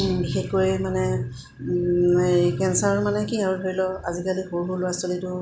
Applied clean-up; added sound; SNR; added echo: none; none; none; none.